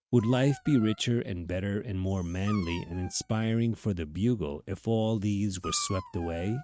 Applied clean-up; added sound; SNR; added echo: neural mask model RNNoise.